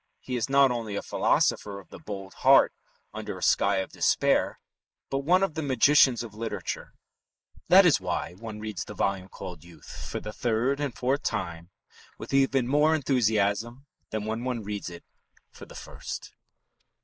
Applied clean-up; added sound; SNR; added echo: neural mask model Resemble Enhance denoiser.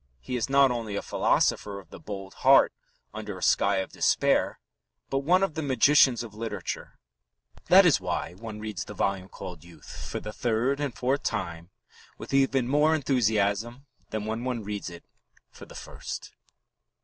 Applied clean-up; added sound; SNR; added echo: none; none; none; none.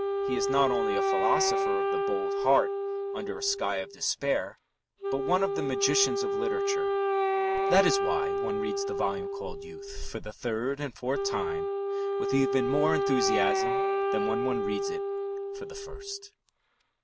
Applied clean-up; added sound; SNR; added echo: none; Wind instrument, woodwind instrument; -2 dB; none.